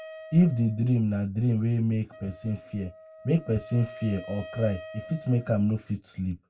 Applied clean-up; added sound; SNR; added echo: none; Wind instrument, woodwind instrument; 19 dB; reverberation time 0.2 s.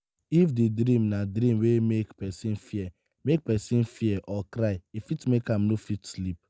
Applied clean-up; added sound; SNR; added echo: none; none; none; none.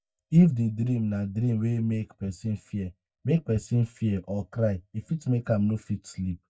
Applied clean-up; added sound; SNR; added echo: neural mask model DeepFilterNet 3.